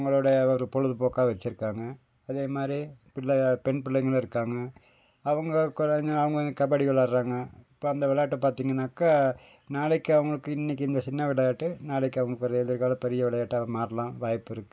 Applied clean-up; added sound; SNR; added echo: none; none; none; none.